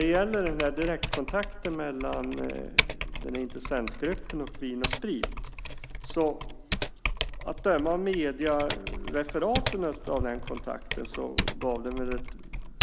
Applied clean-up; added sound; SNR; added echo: none; Typing; 3 dB; none.